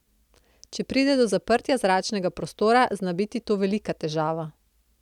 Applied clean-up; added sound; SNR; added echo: none; none; none; none.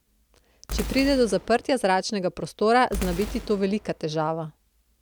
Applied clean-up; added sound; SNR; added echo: none; Boom; 12 dB; none.